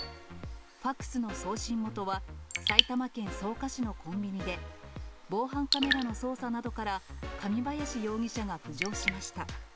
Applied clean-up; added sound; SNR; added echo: none; Raindrop / Drip; 3 dB; none.